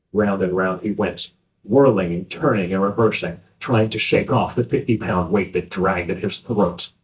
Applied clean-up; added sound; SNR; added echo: neural mask model DeepFilterNet 3.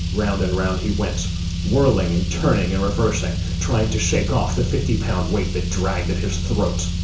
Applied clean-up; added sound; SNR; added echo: none; Car; 0 dB; reverberation time 0.7 s.